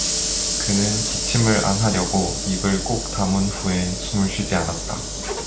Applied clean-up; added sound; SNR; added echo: none; Sliding door / Hiss; 2 dB; reverberation time 0.4 s.